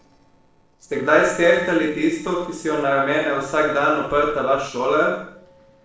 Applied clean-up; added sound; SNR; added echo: neural separator model SepFormer DNS4.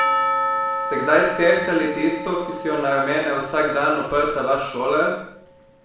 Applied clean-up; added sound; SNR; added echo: none; Percussion; 6 dB; reverberation time 0.7 s.